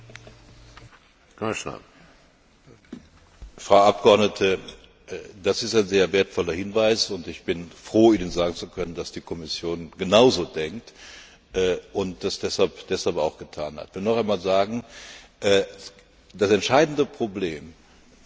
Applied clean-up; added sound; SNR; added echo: none; none; none; none.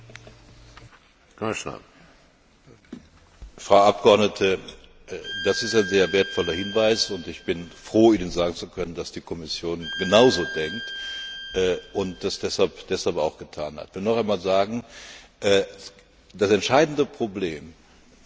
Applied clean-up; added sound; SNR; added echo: none; Bowed string instrument; 12 dB; none.